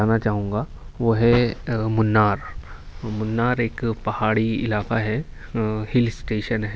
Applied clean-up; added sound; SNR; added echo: none; none; none; none.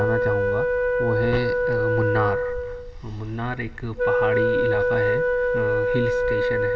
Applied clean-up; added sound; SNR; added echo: none; Wind instrument, woodwind instrument; -5 dB; reverberation time 0.7 s.